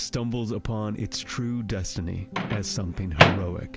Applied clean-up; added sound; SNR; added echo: none; Microwave oven; 0 dB; none.